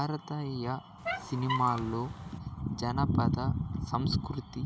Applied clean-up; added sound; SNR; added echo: none; Squeak; 6 dB; none.